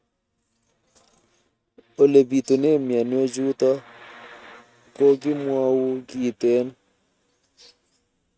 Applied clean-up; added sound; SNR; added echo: neural mask model RNNoise.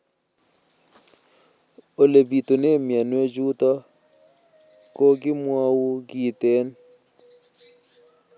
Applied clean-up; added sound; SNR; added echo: none; none; none; none.